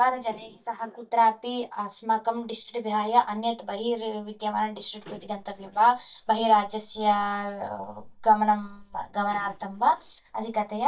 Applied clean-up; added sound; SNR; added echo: neural mask model DeepFilterNet 3.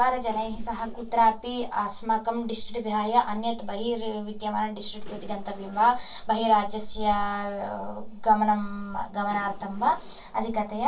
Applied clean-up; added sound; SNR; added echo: neural separator model SepFormer DNS4.